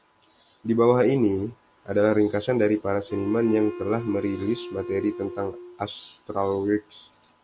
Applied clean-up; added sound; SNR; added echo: none; Wind instrument, woodwind instrument; 13 dB; none.